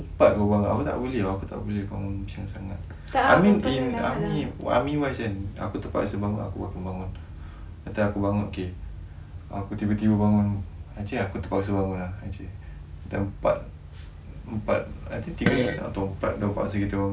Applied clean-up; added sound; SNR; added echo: none; Fart; 4 dB; none.